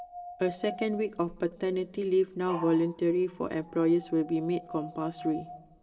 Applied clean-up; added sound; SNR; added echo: none; Dog; 15 dB; reverberation time 0.6 s.